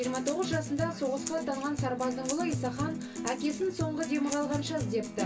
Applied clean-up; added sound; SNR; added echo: none; Acoustic guitar; 4 dB; reverberation time 0.2 s.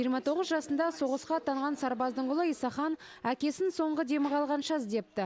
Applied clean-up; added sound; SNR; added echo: none; none; none; none.